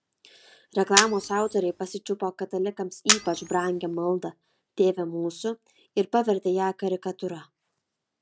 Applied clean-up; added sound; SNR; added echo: none; Camera; 2 dB; none.